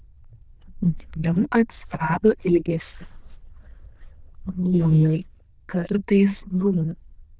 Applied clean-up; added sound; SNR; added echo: neural diffusion model UNIVERSE++.